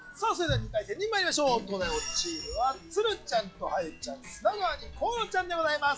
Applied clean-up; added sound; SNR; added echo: classical method log-MMSE.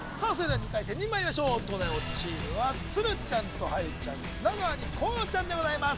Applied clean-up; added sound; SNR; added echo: none; Motor vehicle (road) / Rain; 8 dB; none.